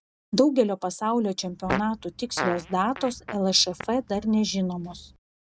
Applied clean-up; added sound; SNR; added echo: none; Fart; 10 dB; none.